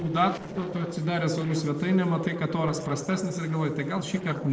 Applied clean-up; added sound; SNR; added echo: neural separator model SepFormer DNS4.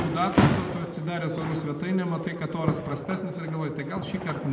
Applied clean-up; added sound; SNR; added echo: none; Fireworks; 1 dB; reverberation time 1.7 s.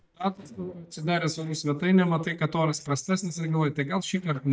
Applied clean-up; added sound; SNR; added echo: neural mask model DeepFilterNet 3.